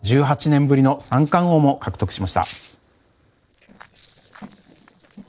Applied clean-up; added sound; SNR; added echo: neural separator model SepFormer DNS4.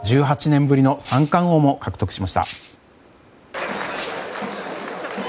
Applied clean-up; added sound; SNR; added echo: none; Rattle (instrument); 18 dB; none.